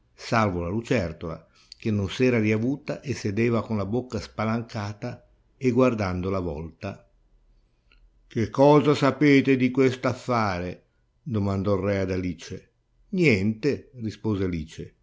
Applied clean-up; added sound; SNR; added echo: none; none; none; none.